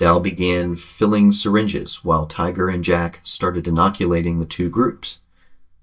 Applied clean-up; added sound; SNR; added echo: neural mask model DeepFilterNet 3.